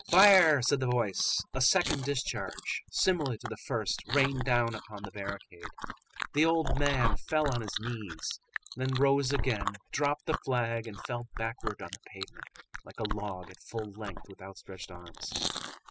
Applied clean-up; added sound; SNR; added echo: classical method spectral subtraction.